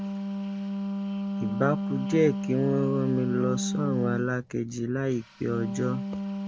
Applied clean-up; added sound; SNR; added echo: none; Wind instrument, woodwind instrument; 3 dB; none.